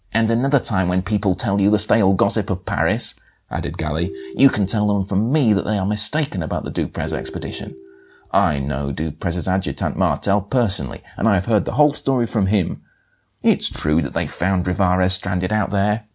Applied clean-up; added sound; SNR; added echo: none; Ringtone; 16 dB; none.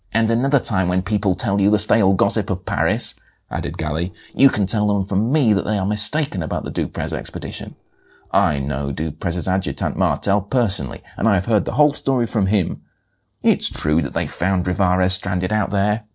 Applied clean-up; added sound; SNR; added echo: neural separator model SepFormer DNS4.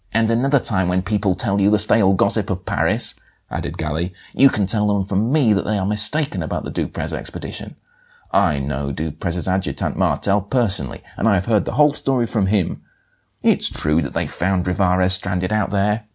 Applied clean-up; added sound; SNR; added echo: none; none; none; none.